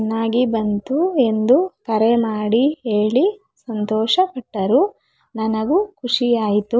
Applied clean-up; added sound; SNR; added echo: none; none; none; none.